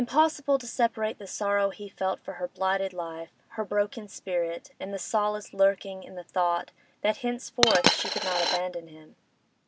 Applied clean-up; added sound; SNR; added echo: none; Coin (dropping); -3 dB; none.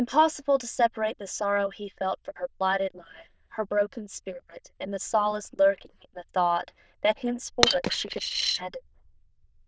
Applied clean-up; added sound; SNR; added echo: neural diffusion model UNIVERSE++.